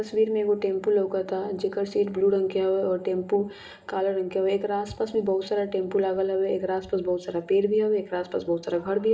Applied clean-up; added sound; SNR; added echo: none; none; none; reverberation time 2.0 s.